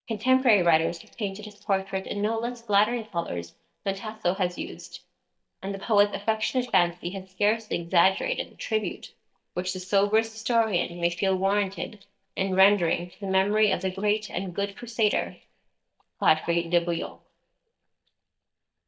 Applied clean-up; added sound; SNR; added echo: neural mask model DeepFilterNet 3.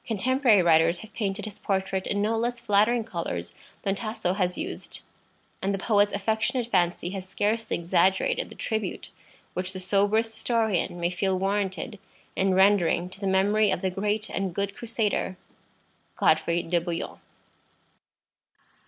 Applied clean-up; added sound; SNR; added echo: none; none; none; none.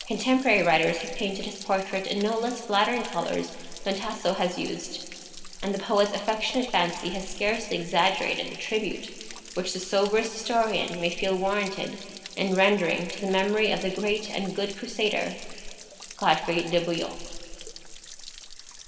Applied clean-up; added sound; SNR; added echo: none; Stream / Trickle, dribble / Splash, splatter; 14 dB; reverberation time 2.1 s.